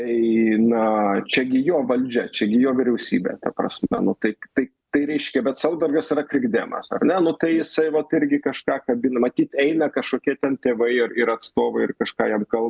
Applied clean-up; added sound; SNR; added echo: none; none; none; none.